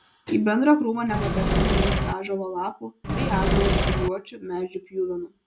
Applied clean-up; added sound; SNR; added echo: none; Engine / Mechanisms; -4 dB; none.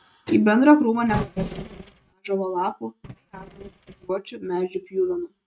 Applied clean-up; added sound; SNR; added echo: neural mask model RNNoise.